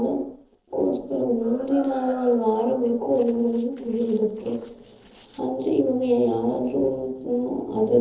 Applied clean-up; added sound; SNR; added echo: neural separator model SepFormer DNS4.